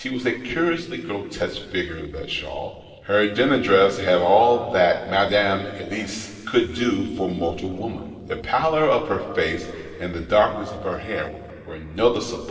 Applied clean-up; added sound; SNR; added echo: neural separator model SepFormer DNS4.